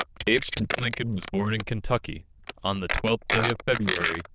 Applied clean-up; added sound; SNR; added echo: neural diffusion model UNIVERSE++.